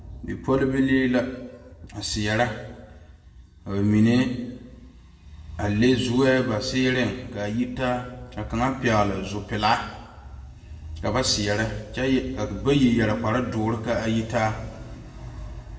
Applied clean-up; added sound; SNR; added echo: none; none; none; reverberation time 1.0 s.